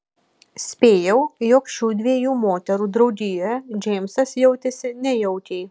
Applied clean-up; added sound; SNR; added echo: none; none; none; none.